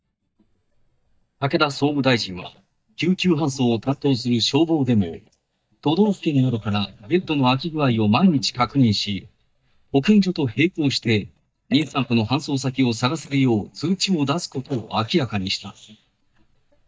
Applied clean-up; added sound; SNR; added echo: neural mask model DeepFilterNet 3.